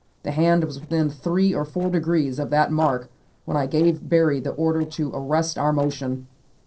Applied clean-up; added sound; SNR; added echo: neural separator model SepFormer DNS4.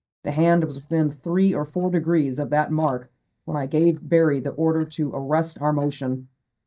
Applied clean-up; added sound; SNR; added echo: neural mask model DeepFilterNet 3.